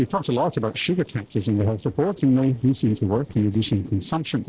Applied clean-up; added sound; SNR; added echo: neural separator model SepFormer DNS4.